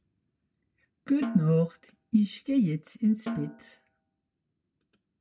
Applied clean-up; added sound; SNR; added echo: none; Snare drum; 12 dB; none.